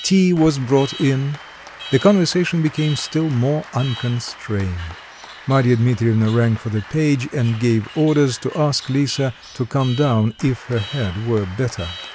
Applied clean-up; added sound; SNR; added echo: none; Alarm + Applause; 18 dB; none.